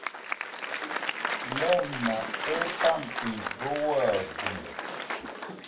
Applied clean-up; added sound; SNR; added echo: none; Applause; 2 dB; reverberation time 0.2 s.